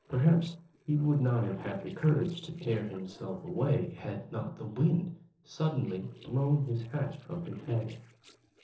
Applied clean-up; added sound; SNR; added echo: neural separator model SepFormer DNS4.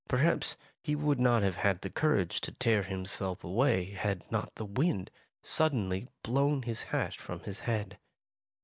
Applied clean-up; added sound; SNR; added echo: none; none; none; none.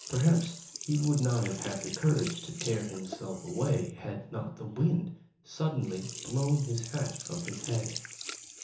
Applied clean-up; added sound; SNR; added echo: none; Sink (filling or washing); 12 dB; reverberation time 0.7 s.